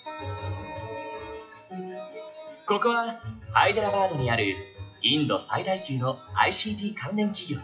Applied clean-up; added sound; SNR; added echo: classical method WPE with log-MMSE.